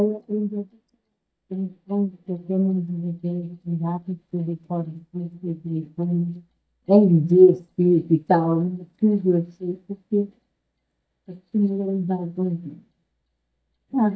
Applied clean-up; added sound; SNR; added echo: neural mask model DeepFilterNet 3.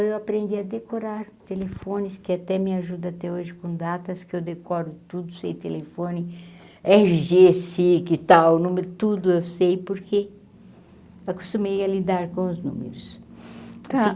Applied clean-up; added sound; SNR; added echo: none; none; none; none.